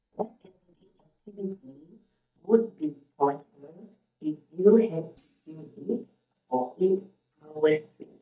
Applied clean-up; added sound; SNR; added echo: neural mask model DeepFilterNet 3.